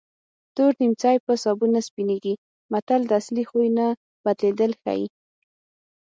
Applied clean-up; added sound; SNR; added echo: none; none; none; none.